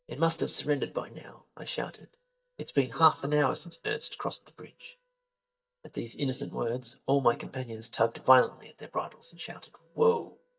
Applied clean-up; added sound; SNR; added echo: neural mask model DeepFilterNet 3.